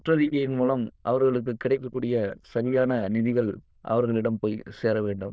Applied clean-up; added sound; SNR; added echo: neural diffusion model UNIVERSE++.